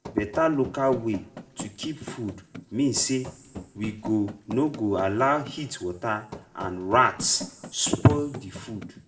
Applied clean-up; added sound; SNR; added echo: none; Run; 14 dB; reverberation time 0.5 s.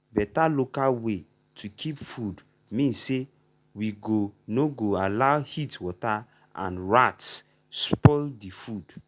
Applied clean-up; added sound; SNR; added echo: none; none; none; none.